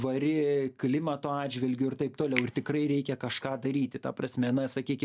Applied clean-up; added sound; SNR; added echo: none; Finger snapping; 13 dB; none.